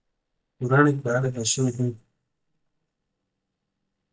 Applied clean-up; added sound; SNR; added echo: neural mask model DeepFilterNet 3.